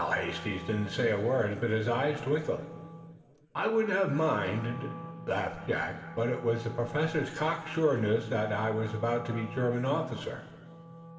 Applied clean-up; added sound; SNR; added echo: none; Wind instrument, woodwind instrument; 15 dB; reverberation time 2.9 s.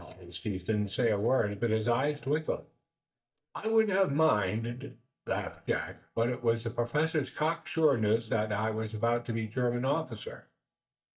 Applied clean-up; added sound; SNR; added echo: neural mask model DeepFilterNet 3.